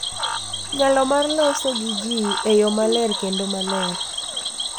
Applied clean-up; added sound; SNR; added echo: none; Cricket / Frog; 5 dB; none.